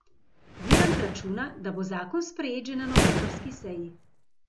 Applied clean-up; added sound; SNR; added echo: none; Fireworks; -4 dB; none.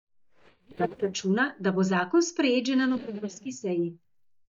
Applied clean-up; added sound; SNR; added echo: neural mask model DeepFilterNet 3.